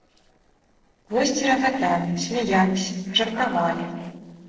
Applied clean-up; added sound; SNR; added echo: neural separator model SepFormer DNS4.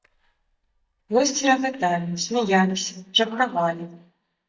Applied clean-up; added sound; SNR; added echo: neural mask model DeepFilterNet 3.